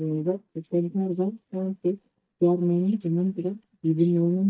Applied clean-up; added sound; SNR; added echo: neural mask model DeepFilterNet 3.